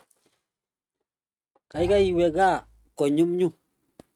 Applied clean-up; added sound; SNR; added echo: neural mask model RNNoise.